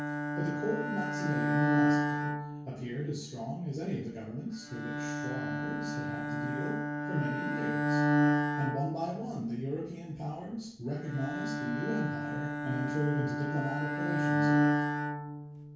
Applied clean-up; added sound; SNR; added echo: none; Bowed string instrument; -4 dB; reverberation time 0.6 s.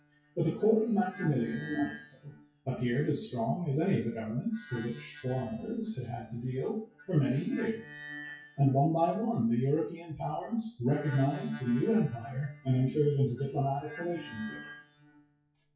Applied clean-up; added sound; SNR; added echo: classical method WPE with log-MMSE.